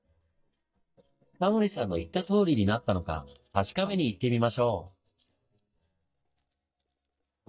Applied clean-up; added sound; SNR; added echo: neural mask model DeepFilterNet 3.